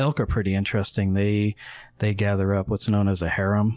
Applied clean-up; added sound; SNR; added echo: none; none; none; none.